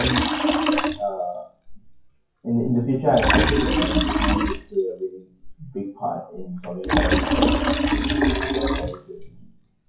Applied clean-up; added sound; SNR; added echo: classical method WPE with log-MMSE.